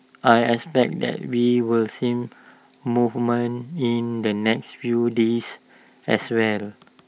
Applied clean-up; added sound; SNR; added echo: none; none; none; none.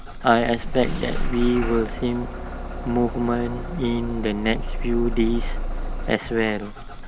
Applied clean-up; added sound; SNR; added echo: none; Engine starting / Bus; 3 dB; none.